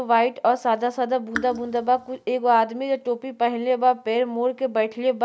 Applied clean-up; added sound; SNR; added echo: none; Raindrop / Drip; 13 dB; none.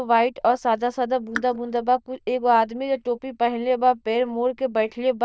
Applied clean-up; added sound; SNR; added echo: neural diffusion model UNIVERSE++.